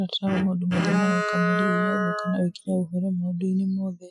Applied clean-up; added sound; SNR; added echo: classical method Wiener filter.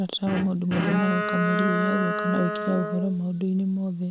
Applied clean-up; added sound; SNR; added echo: none; Bowed string instrument; 4 dB; none.